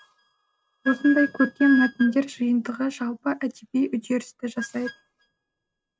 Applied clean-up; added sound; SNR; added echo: neural mask model RNNoise.